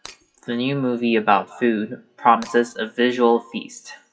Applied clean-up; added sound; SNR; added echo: classical method WPE with log-MMSE.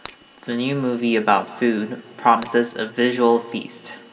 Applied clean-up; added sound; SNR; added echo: none; Shatter; 19 dB; reverberation time 2.6 s.